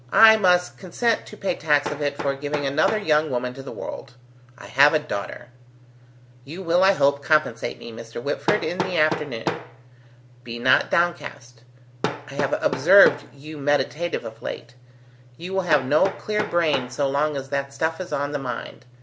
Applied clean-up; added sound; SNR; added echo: none; Hammer; 12 dB; none.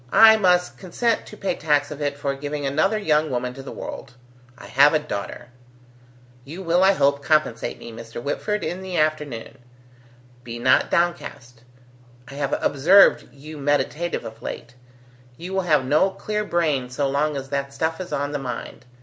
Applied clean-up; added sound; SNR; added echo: none; none; none; none.